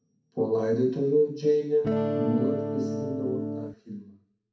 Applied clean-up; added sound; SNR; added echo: none; Electric guitar / Strum; 1 dB; reverberation time 0.6 s.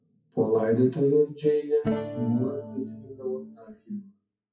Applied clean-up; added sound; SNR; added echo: classical method WPE with log-MMSE.